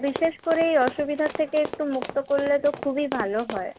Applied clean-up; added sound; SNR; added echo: none; Run; 12 dB; none.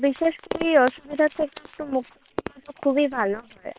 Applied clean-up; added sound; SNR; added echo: neural separator model SepFormer WHAM!.